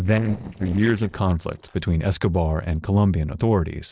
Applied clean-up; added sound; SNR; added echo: neural separator model SepFormer DNS4.